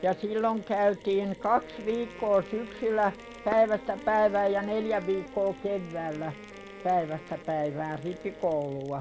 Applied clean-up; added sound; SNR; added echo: none; Mechanisms + Wind instrument, woodwind instrument; 16 dB; none.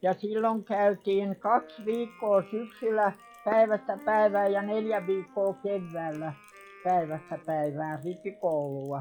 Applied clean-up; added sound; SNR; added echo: classical method log-MMSE.